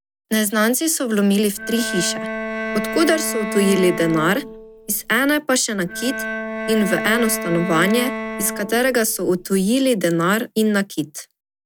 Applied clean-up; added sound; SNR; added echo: none; Bowed string instrument; 7 dB; none.